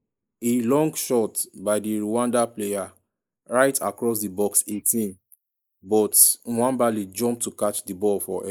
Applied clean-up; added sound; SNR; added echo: neural mask model Resemble Enhance denoiser.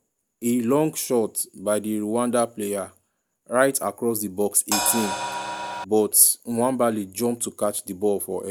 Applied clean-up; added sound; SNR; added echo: none; Crash cymbal; 3 dB; none.